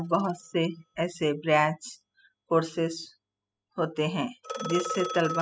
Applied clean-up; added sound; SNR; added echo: classical method spectral subtraction.